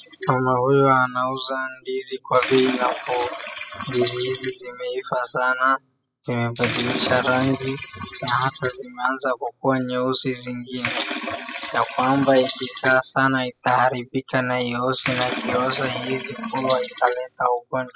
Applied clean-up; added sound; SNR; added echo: classical method spectral subtraction.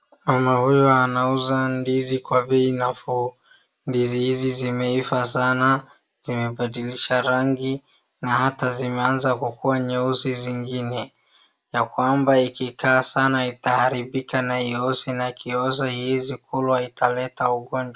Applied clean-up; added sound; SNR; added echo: none; none; none; none.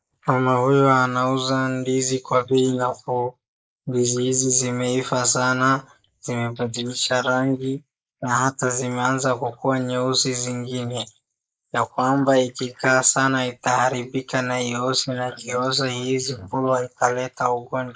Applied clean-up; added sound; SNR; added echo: neural mask model Resemble Enhance denoiser.